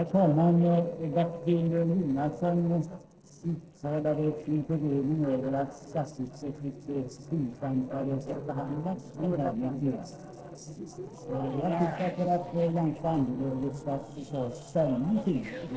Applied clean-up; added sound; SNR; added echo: neural separator model SepFormer DNS4.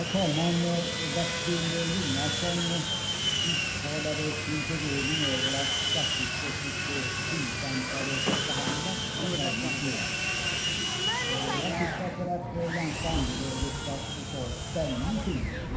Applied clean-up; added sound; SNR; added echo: none; Sawing; -3 dB; reverberation time 0.9 s.